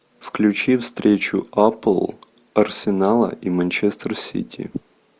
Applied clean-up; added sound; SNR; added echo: none; none; none; none.